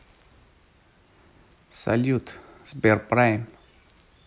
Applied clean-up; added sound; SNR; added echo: none; none; none; none.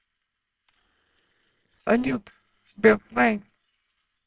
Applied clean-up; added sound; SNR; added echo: neural separator model SepFormer WHAMR!.